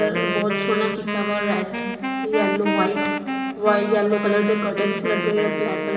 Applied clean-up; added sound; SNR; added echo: none; Wind instrument, woodwind instrument; 3 dB; reverberation time 2.6 s.